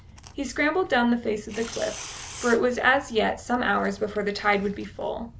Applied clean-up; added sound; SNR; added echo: none; Tearing; 17 dB; none.